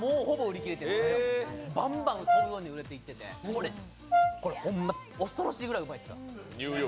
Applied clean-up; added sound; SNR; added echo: none; Brass instrument; -1 dB; none.